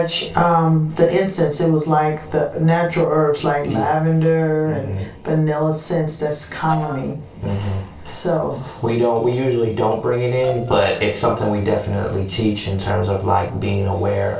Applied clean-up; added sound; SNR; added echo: neural separator model SepFormer DNS4.